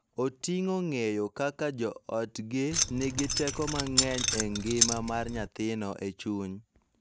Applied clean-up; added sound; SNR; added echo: none; Keys jangling; -1 dB; none.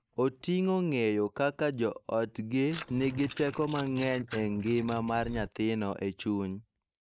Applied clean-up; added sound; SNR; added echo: neural mask model Resemble Enhance denoiser.